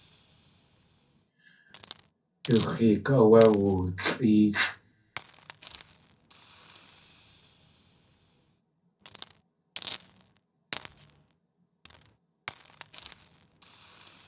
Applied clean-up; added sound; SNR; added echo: none; Hiss; 16 dB; reverberation time 0.3 s.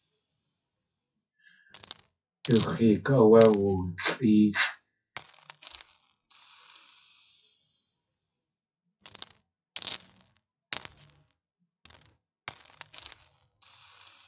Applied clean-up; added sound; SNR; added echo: classical method WPE with log-MMSE.